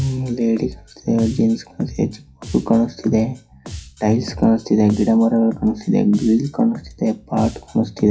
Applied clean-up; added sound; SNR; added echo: classical method WPE with log-MMSE.